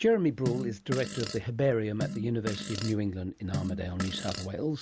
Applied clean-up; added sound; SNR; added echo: none; Fart; 8 dB; none.